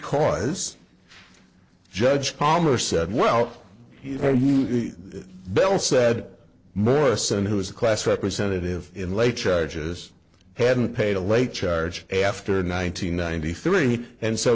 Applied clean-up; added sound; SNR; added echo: neural separator model SepFormer DNS4.